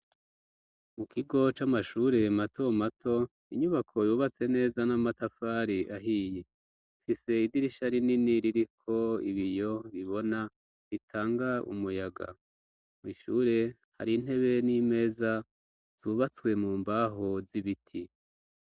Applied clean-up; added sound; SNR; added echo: none; none; none; none.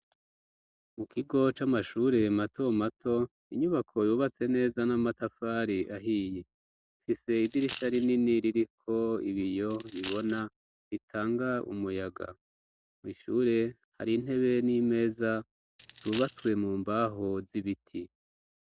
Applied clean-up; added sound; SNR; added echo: none; Coin (dropping); 15 dB; none.